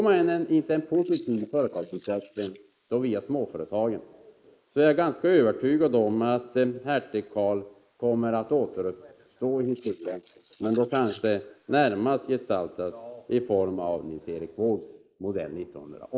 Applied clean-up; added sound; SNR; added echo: neural mask model Resemble Enhance denoiser.